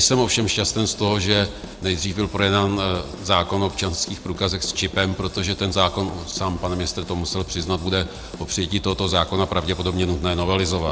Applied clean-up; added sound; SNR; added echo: none; Drum / Drum kit; 17 dB; none.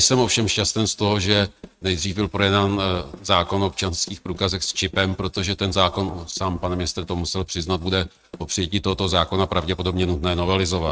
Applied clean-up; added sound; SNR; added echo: neural mask model RNNoise.